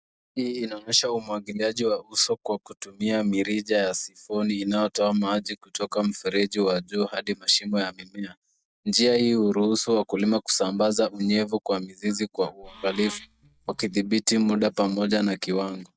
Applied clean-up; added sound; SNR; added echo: neural mask model DeepFilterNet 3.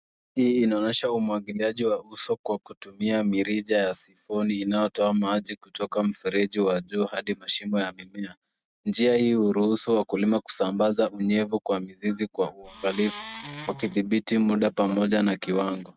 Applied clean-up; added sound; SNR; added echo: neural mask model RNNoise.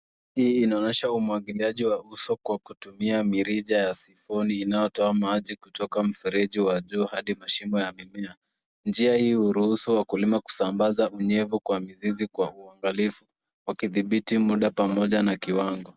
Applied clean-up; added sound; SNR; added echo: none; none; none; none.